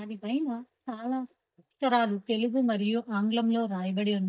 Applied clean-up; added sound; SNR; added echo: neural mask model DeepFilterNet 3.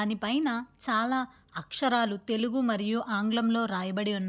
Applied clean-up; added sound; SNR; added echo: none; none; none; none.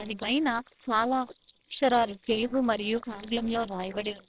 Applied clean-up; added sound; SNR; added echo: neural separator model SepFormer WHAMR!.